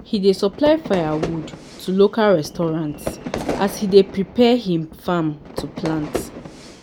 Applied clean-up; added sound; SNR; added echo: none; Fire / Fireworks; 12 dB; none.